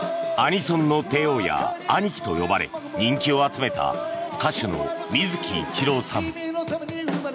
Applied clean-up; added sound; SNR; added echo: none; none; none; none.